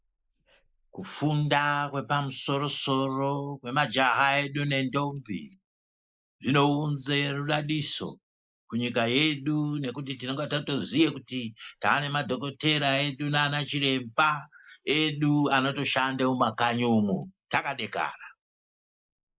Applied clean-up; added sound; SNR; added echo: neural mask model Resemble Enhance denoiser.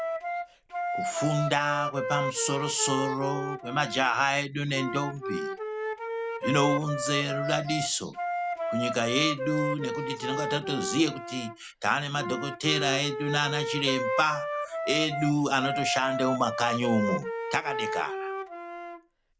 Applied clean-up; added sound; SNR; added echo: none; Wind instrument, woodwind instrument; 3 dB; none.